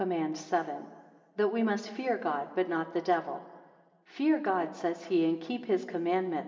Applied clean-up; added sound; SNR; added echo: none; none; none; reverberation time 1.6 s.